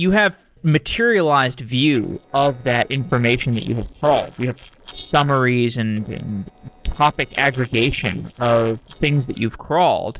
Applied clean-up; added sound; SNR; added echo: neural separator model SepFormer DNS4.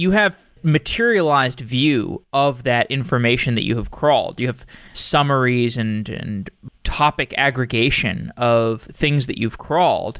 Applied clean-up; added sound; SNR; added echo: none; none; none; none.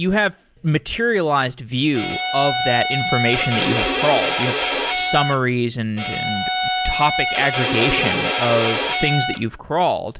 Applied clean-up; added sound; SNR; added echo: none; Bowed string instrument; 0 dB; none.